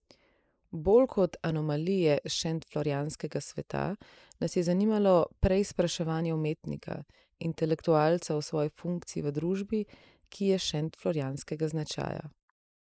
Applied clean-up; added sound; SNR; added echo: neural mask model Resemble Enhance denoiser.